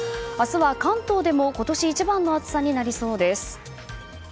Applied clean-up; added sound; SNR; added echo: none; Keyboard (musical); 15 dB; none.